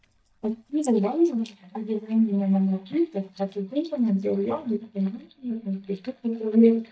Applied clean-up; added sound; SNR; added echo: neural mask model DeepFilterNet 3.